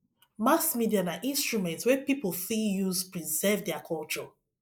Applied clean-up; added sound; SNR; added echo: neural mask model Resemble Enhance denoiser.